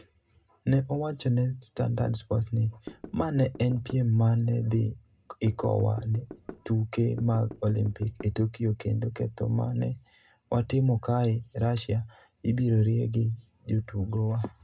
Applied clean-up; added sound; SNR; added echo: none; Knock / Wood; 17 dB; reverberation time 0.2 s.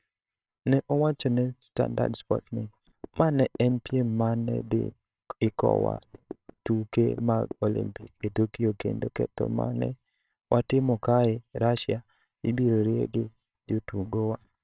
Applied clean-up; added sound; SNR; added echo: neural separator model SepFormer WHAMR!.